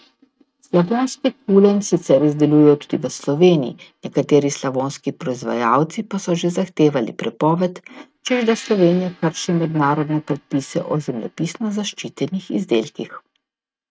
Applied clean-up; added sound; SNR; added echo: neural mask model RNNoise.